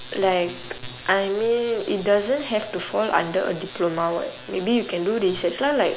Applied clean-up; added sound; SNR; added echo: none; none; none; none.